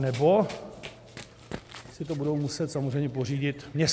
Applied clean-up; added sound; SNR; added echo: none; Run; 18 dB; none.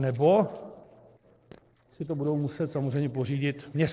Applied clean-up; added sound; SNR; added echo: neural separator model SepFormer DNS4.